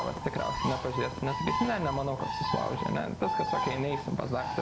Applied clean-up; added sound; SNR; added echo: none; Bird; 2 dB; none.